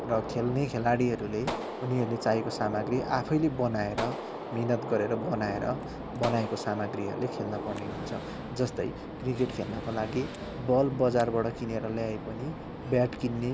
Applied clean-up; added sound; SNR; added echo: none; Gunshot, gunfire; 7 dB; none.